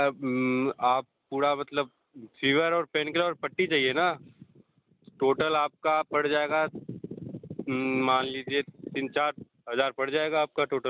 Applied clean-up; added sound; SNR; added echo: none; none; none; none.